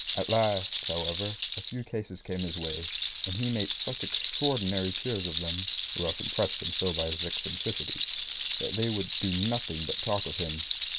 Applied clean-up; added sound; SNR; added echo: none; Rattle; 1 dB; none.